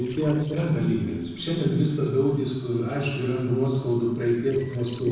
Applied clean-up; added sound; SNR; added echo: neural separator model SepFormer DNS4.